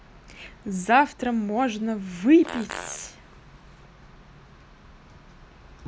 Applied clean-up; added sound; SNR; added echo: none; Fart; 15 dB; none.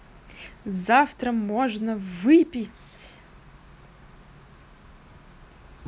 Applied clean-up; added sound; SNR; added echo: none; none; none; none.